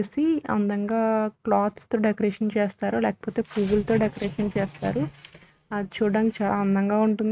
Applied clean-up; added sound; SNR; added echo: neural mask model RNNoise.